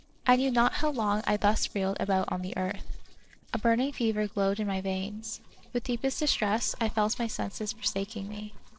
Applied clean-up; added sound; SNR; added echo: neural separator model SepFormer DNS4.